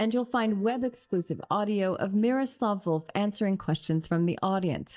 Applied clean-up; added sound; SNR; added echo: neural mask model DeepFilterNet 3.